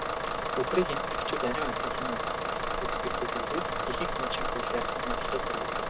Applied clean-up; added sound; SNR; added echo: none; Bus / Engine; -5 dB; none.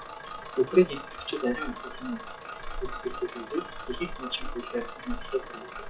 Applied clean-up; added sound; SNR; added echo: classical method log-MMSE.